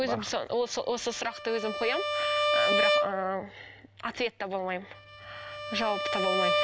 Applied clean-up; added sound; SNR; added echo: none; Bowed string instrument; -1 dB; none.